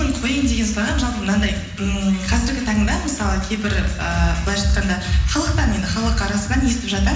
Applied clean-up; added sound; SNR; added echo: none; none; none; reverberation time 1.0 s.